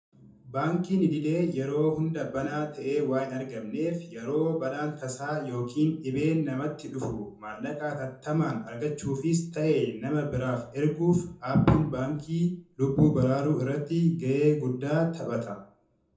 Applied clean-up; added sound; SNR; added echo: none; none; none; reverberation time 0.5 s.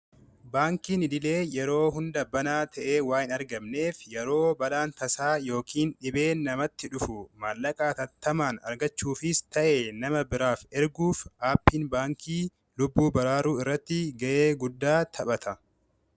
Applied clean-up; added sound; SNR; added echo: none; none; none; none.